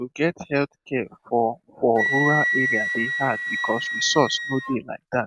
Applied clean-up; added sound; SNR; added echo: none; Wind instrument, woodwind instrument; 3 dB; none.